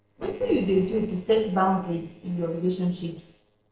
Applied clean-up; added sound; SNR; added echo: neural separator model SepFormer DNS4.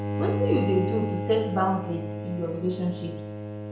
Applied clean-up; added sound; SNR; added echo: none; Bowed string instrument; 2 dB; reverberation time 0.5 s.